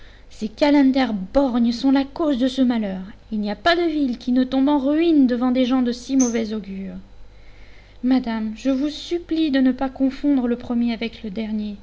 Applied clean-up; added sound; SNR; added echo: none; Tambourine; 17 dB; none.